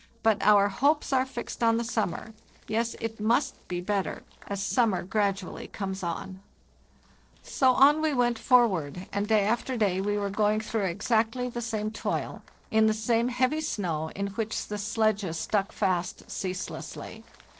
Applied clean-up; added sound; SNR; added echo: neural separator model SepFormer DNS4.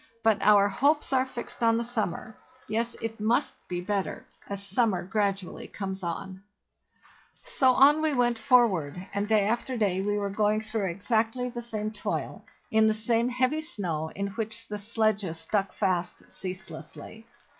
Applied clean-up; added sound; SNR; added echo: classical method log-MMSE.